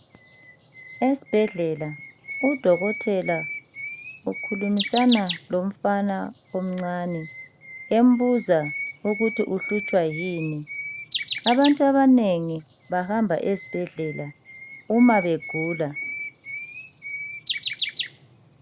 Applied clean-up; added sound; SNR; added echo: none; Bird; 11 dB; none.